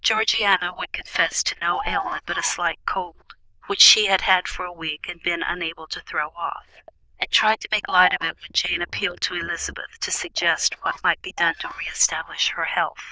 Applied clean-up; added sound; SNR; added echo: neural diffusion model UNIVERSE++.